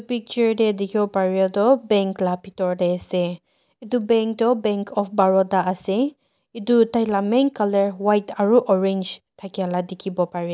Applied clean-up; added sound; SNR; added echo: none; none; none; none.